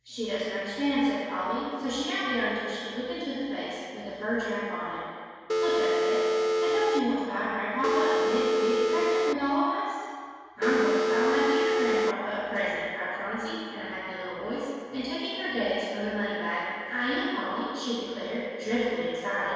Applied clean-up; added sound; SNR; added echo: none; Telephone; -5 dB; reverberation time 1.9 s.